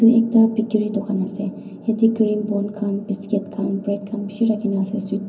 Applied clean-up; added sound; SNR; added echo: none; none; none; reverberation time 0.4 s.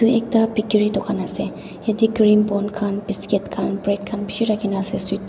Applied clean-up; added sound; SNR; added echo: none; none; none; none.